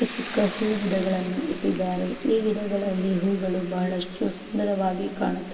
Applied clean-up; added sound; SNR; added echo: none; Boiling / Hiss; 15 dB; reverberation time 2.5 s.